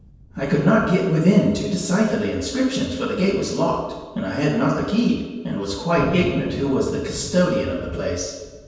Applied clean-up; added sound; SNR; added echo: none; Thunder; 15 dB; reverberation time 1.2 s.